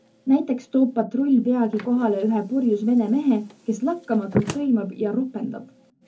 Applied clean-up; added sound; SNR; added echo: none; Slam; 14 dB; reverberation time 0.3 s.